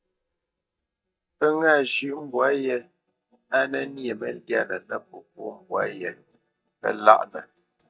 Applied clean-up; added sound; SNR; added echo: neural mask model DeepFilterNet 3.